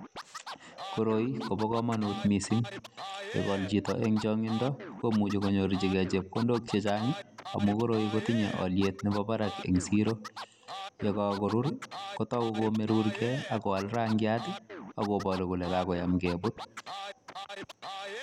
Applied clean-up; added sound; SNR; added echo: none; Scratching (performance technique); 12 dB; none.